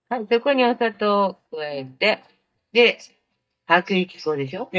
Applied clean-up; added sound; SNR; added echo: neural mask model DeepFilterNet 3.